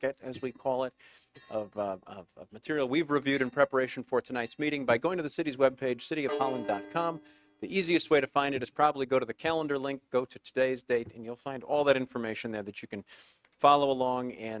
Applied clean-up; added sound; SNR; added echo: neural mask model RNNoise.